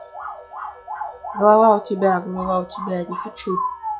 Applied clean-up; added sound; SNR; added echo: classical method log-MMSE.